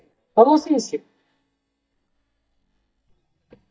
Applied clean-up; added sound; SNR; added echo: neural mask model DeepFilterNet 3.